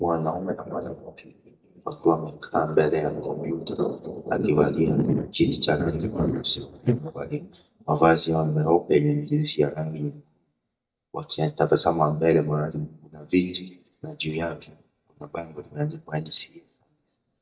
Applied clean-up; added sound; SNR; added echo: neural mask model DeepFilterNet 3.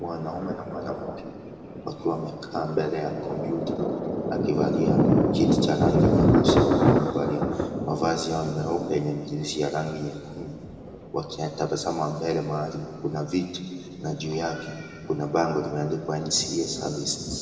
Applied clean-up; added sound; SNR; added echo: none; Thunder; -2 dB; reverberation time 2.5 s.